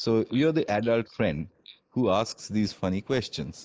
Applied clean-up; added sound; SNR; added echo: neural mask model Resemble Enhance denoiser.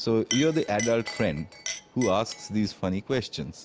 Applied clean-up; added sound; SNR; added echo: none; Chink, clink; 12 dB; none.